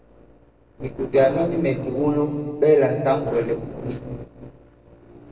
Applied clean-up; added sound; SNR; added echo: neural separator model SepFormer DNS4.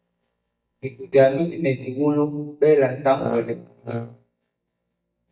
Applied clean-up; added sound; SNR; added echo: neural mask model DeepFilterNet 3.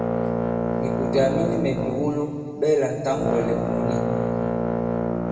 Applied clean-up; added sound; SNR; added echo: none; Brass instrument; -1 dB; reverberation time 2.2 s.